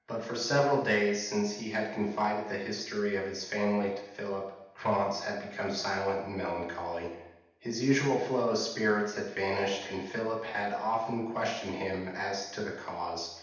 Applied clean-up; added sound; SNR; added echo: none; none; none; reverberation time 0.8 s.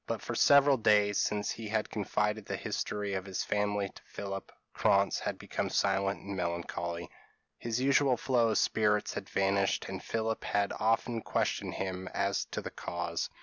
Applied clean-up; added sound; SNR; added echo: none; none; none; none.